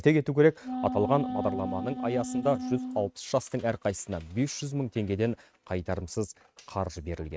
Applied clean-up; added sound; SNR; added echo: neural mask model RNNoise.